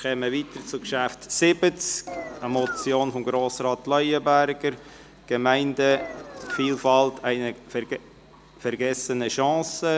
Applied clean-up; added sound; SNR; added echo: none; Engine; 12 dB; none.